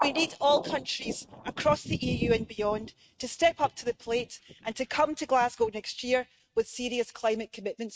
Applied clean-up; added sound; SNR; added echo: neural mask model RNNoise.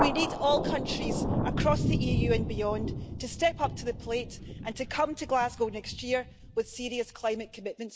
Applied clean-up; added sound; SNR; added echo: none; Thunder; 1 dB; none.